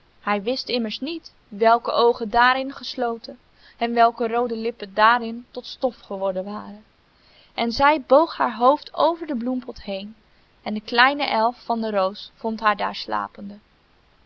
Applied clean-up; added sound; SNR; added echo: none; none; none; none.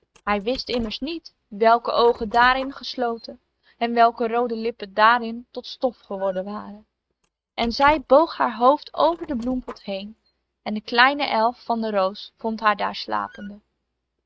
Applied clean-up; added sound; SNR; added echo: neural mask model RNNoise.